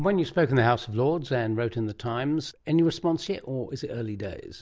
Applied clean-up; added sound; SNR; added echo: none; none; none; none.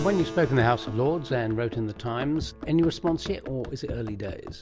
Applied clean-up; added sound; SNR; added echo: none; Keyboard (musical) + Run; 12 dB; none.